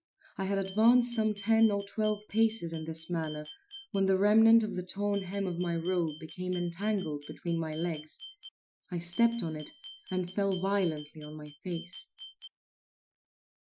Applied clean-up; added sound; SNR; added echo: classical method Wiener filter.